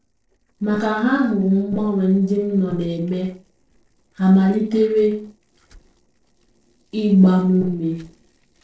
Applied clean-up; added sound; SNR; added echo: neural separator model SepFormer DNS4.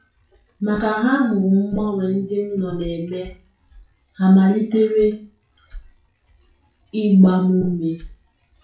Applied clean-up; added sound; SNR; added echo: classical method WPE with log-MMSE.